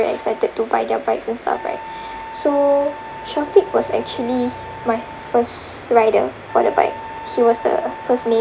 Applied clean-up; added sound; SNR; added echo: none; Wind instrument, woodwind instrument; 16 dB; none.